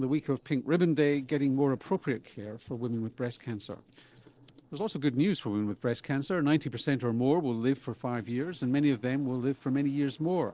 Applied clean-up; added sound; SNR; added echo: neural separator model SepFormer DNS4.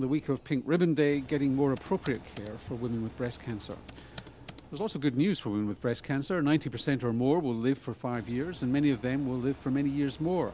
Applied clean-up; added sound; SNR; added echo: none; Engine + Computer keyboard; 20 dB; none.